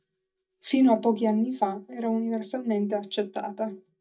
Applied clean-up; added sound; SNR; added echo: neural mask model DeepFilterNet 3.